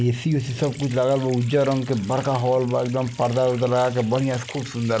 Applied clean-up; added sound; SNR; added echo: none; Water tap, faucet; 19 dB; none.